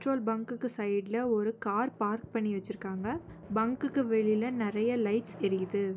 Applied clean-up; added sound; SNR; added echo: none; Drum; 19 dB; none.